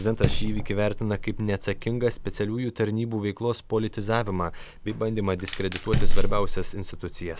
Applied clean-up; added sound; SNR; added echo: none; Fire; -3 dB; none.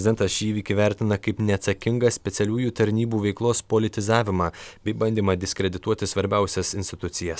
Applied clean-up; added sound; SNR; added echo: none; none; none; none.